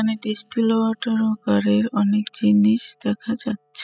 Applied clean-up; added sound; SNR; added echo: classical method spectral subtraction.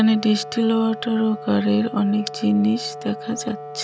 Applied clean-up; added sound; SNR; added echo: none; Wind instrument, woodwind instrument; 14 dB; none.